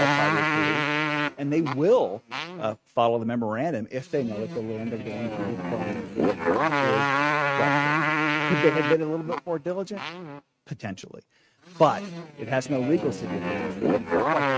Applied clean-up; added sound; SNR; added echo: neural mask model RNNoise.